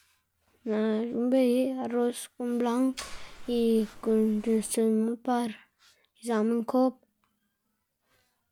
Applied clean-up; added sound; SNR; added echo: none; Mechanisms; 15 dB; none.